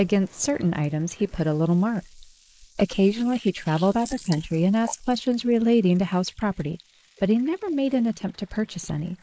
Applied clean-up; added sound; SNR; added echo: neural mask model Resemble Enhance denoiser.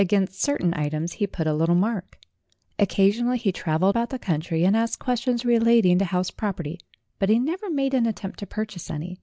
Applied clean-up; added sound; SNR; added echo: none; none; none; none.